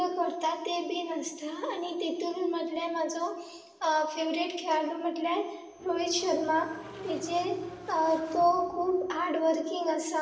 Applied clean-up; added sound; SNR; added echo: none; Motorcycle / Engine; 14 dB; reverberation time 1.2 s.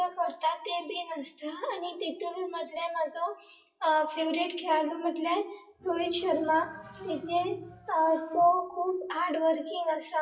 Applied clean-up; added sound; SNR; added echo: classical method WPE with log-MMSE.